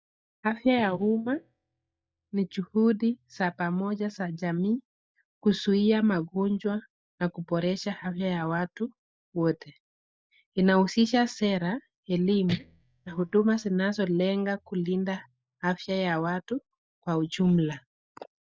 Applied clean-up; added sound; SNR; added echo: neural mask model DeepFilterNet 3.